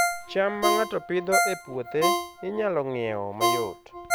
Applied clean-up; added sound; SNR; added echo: none; Ringtone; -1 dB; none.